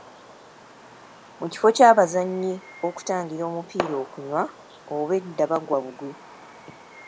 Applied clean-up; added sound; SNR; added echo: none; Fireworks; 16 dB; none.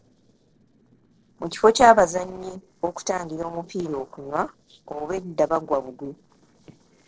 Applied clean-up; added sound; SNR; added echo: neural separator model SepFormer DNS4.